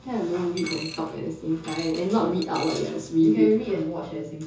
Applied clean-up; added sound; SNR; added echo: none; Coin (dropping); 16 dB; reverberation time 0.7 s.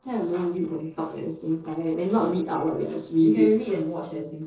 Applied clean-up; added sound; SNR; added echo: neural separator model SepFormer DNS4.